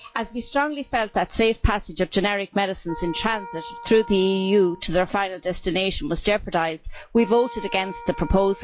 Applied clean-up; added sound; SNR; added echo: classical method log-MMSE.